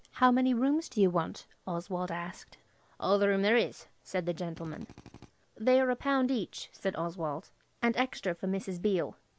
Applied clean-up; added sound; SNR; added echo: none; Drill; 20 dB; none.